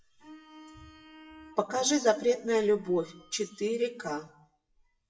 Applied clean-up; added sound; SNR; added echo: classical method WPE with log-MMSE.